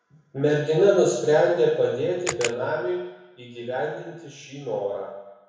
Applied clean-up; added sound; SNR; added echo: none; Camera; 11 dB; reverberation time 1.0 s.